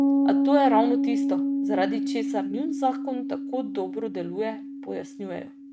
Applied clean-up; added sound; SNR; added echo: neural mask model RNNoise.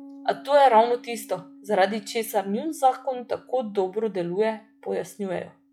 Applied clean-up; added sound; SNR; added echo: classical method log-MMSE.